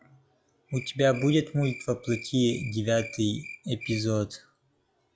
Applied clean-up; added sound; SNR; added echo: classical method log-MMSE.